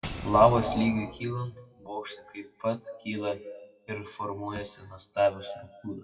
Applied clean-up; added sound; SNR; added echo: classical method WPE with log-MMSE.